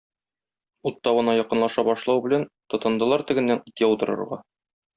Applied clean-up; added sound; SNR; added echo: none; none; none; none.